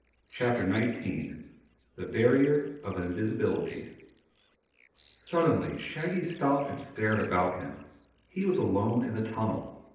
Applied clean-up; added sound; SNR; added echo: neural separator model SepFormer DNS4.